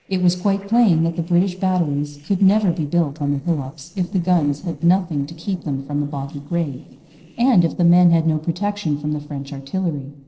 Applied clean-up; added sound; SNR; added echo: neural separator model SepFormer DNS4.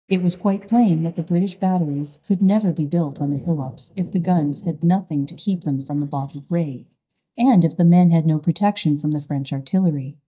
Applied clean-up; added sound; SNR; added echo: neural mask model DeepFilterNet 3.